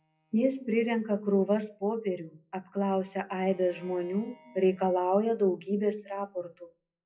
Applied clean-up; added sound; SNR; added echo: classical method WPE with log-MMSE.